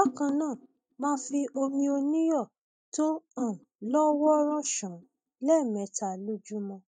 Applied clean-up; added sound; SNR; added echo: neural mask model DeepFilterNet 3.